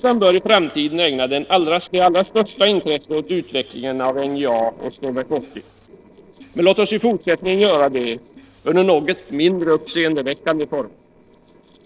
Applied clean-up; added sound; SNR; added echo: neural separator model SepFormer DNS4.